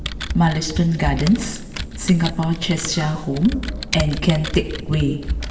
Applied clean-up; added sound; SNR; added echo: none; Computer keyboard; 6 dB; reverberation time 0.9 s.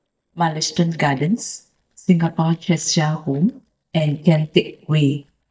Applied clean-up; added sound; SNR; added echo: neural mask model DeepFilterNet 3.